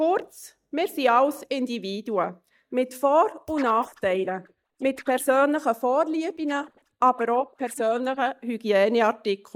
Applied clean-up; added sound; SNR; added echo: neural mask model DeepFilterNet 3.